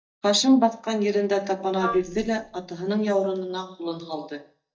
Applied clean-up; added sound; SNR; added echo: neural mask model DeepFilterNet 3.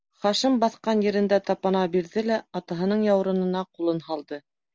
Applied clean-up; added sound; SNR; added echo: none; none; none; none.